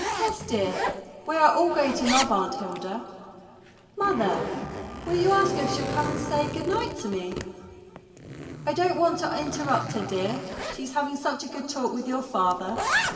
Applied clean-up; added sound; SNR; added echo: none; Zipper (clothing); 6 dB; reverberation time 2.7 s.